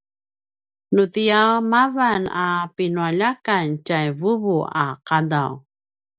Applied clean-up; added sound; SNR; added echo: none; none; none; none.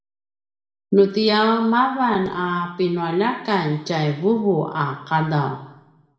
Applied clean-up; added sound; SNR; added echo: none; none; none; reverberation time 0.8 s.